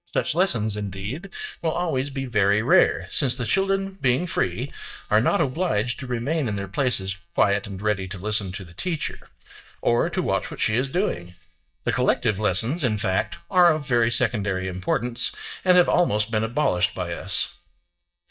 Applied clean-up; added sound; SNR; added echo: neural mask model DeepFilterNet 3.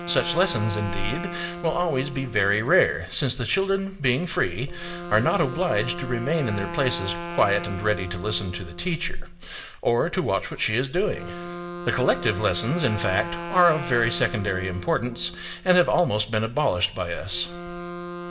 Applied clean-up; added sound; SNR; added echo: none; Wind instrument, woodwind instrument; 11 dB; reverberation time 0.6 s.